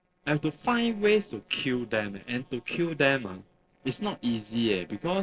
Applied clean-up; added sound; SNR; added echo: neural separator model SepFormer DNS4.